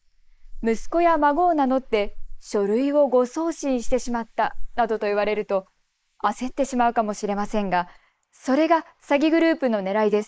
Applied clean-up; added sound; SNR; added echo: neural mask model Resemble Enhance denoiser.